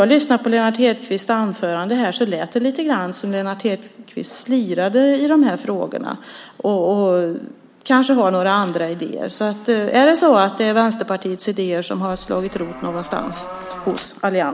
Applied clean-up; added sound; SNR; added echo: none; Livestock, farm animals, working animals; 15 dB; none.